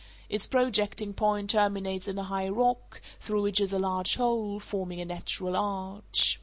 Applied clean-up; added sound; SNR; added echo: none; none; none; none.